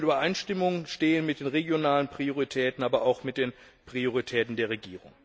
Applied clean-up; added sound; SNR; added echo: none; none; none; none.